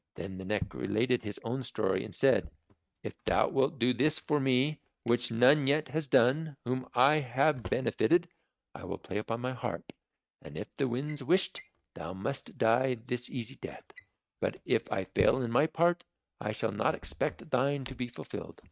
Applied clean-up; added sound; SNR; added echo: neural mask model RNNoise.